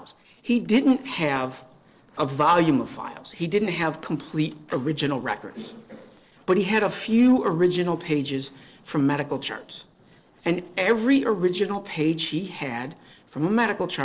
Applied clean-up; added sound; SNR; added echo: neural separator model SepFormer DNS4.